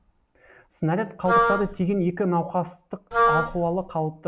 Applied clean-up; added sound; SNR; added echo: none; Wind instrument, woodwind instrument; -2 dB; none.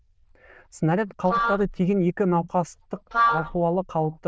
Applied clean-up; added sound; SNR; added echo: neural diffusion model UNIVERSE++.